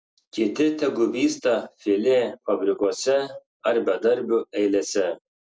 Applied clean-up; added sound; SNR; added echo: none; none; none; none.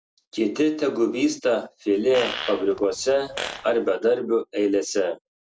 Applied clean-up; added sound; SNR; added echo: none; Fart; 11 dB; none.